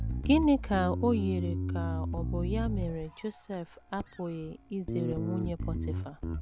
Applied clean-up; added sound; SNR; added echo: none; Bass guitar; 2 dB; none.